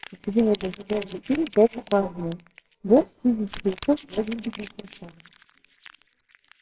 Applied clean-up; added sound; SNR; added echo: neural separator model SepFormer WHAMR!.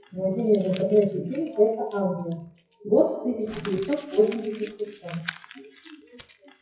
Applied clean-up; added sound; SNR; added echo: classical method WPE with log-MMSE.